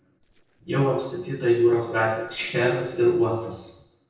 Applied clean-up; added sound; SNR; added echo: neural separator model SepFormer DNS4.